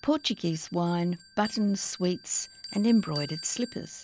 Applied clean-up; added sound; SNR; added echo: none; Bell; 17 dB; none.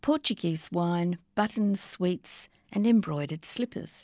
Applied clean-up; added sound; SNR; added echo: none; none; none; none.